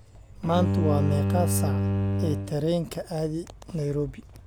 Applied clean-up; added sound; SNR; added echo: none; Bowed string instrument; -1 dB; none.